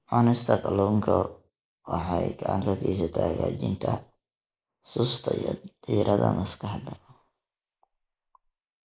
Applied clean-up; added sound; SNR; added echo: neural mask model Resemble Enhance denoiser.